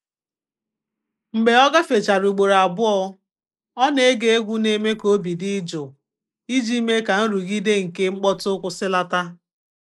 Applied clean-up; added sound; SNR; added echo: neural mask model Resemble Enhance denoiser.